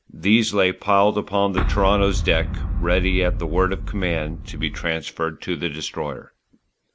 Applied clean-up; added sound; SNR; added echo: none; Boom; 1 dB; none.